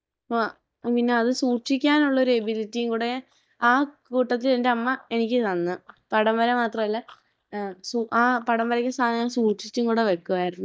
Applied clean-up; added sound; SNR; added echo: neural mask model DeepFilterNet 3.